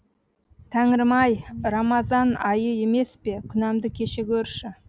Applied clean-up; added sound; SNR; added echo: none; Brass instrument; 18 dB; none.